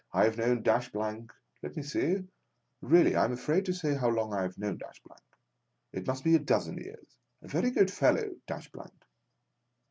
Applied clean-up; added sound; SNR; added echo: none; none; none; none.